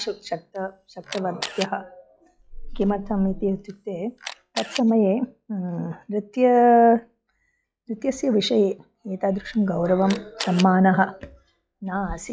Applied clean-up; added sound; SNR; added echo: classical method log-MMSE.